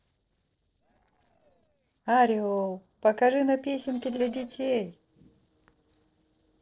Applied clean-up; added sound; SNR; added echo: neural separator model SepFormer DNS4.